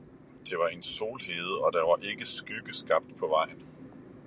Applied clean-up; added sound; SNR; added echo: none; none; none; none.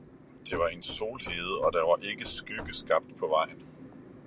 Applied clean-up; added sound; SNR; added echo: none; Knock / Wood; 15 dB; none.